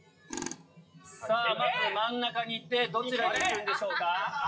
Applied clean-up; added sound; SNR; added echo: classical method WPE with log-MMSE.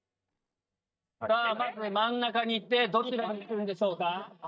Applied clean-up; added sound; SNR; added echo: neural mask model DeepFilterNet 3.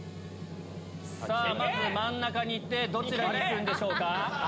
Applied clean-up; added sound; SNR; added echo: none; none; none; none.